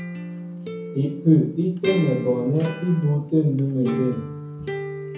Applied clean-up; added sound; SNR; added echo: none; Acoustic guitar; 9 dB; reverberation time 0.6 s.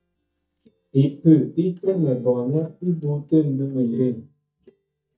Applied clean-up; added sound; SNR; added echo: neural mask model DeepFilterNet 3.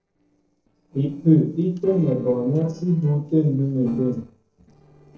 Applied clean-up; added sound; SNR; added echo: neural separator model SepFormer DNS4.